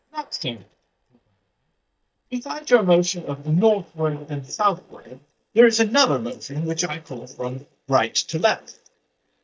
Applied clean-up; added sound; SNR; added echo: neural mask model DeepFilterNet 3.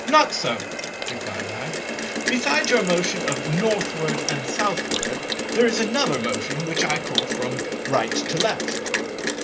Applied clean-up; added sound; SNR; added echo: none; Rain + Water tap, faucet; 2 dB; none.